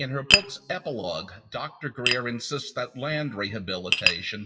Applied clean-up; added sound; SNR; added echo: classical method WPE with log-MMSE.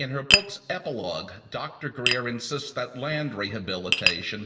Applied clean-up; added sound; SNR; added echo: none; Tap; -2 dB; reverberation time 2.2 s.